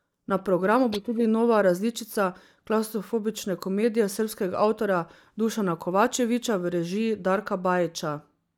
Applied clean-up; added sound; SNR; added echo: neural mask model DeepFilterNet 3.